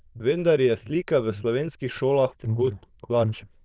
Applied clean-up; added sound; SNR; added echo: neural diffusion model UNIVERSE++.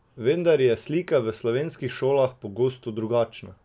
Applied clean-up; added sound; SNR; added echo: none; none; none; none.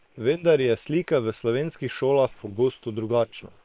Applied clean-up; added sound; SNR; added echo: neural separator model SepFormer WHAM!.